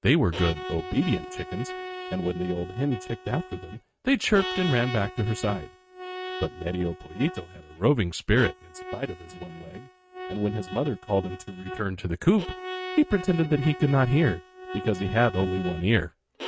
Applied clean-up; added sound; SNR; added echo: neural mask model RNNoise.